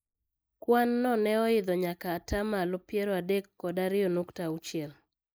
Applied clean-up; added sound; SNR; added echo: neural mask model Resemble Enhance denoiser.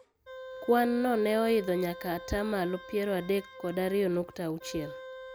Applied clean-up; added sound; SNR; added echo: none; Wind instrument, woodwind instrument; 15 dB; none.